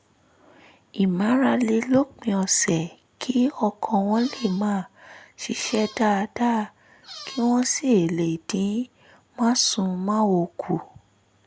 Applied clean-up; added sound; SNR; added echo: none; Squeak; 17 dB; none.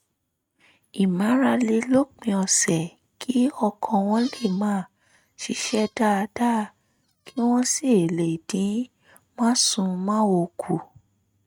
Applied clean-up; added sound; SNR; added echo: neural mask model RNNoise.